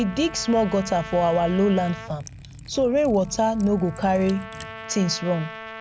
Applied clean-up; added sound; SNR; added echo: none; Trumpet + Liquid; 14 dB; none.